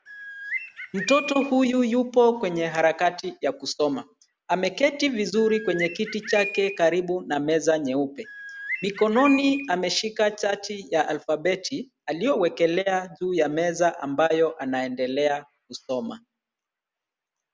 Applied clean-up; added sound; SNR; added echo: none; Bird; 9 dB; none.